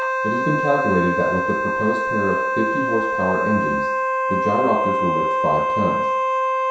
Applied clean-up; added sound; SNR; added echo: none; Wind instrument, woodwind instrument; -3 dB; reverberation time 0.7 s.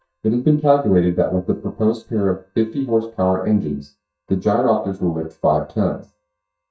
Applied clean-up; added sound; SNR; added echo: neural mask model DeepFilterNet 3.